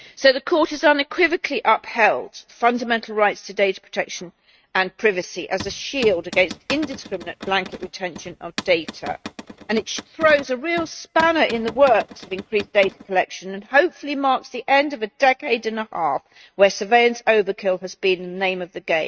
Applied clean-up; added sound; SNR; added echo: neural mask model RNNoise.